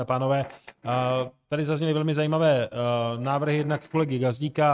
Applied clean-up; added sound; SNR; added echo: neural mask model RNNoise.